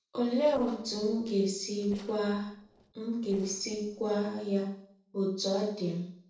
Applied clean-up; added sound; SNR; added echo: neural separator model SepFormer DNS4.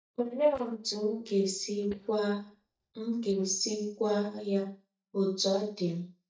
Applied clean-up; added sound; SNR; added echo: neural mask model DeepFilterNet 3.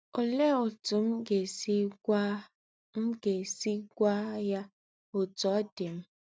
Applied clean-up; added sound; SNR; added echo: none; none; none; none.